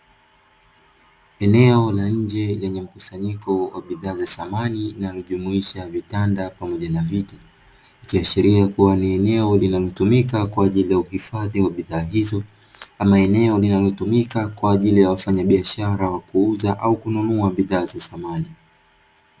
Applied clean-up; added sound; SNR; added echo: none; none; none; none.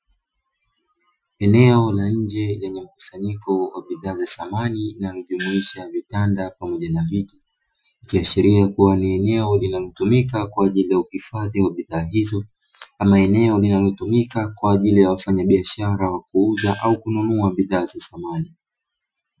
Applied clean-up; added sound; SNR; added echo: classical method Wiener filter.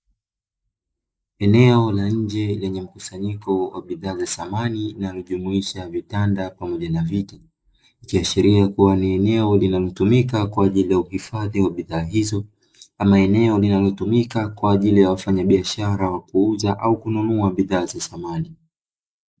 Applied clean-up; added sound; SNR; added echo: neural mask model Resemble Enhance denoiser.